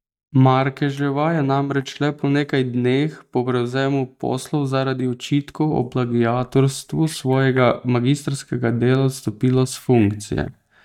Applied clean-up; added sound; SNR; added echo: neural mask model DeepFilterNet 3.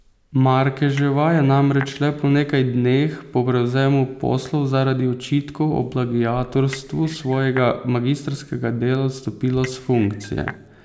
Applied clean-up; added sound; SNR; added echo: none; Cutlery, silverware / Dishes, pots, and pans / Chink, clink; 17 dB; none.